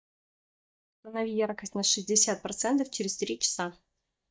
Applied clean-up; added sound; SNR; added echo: neural mask model DeepFilterNet 3.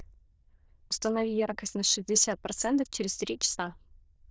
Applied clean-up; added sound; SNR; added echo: neural diffusion model UNIVERSE++.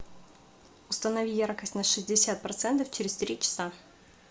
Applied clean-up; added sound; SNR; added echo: none; none; none; none.